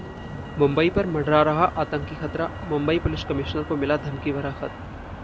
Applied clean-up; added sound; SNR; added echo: none; Motor vehicle (road); 11 dB; none.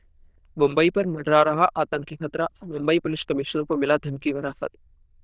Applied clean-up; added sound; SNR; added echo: neural diffusion model UNIVERSE++.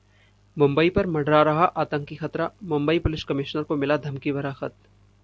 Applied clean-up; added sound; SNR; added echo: none; none; none; none.